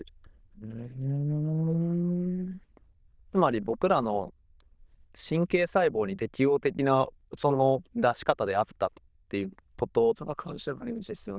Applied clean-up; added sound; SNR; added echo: neural diffusion model UNIVERSE++.